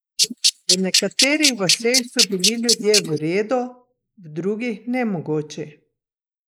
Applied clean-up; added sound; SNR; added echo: neural mask model Resemble Enhance denoiser.